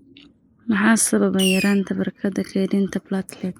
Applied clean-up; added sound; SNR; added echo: neural mask model Resemble Enhance denoiser.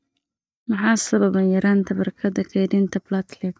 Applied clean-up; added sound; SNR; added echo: neural mask model DeepFilterNet 3.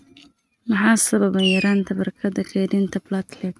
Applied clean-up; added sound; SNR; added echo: neural mask model RNNoise.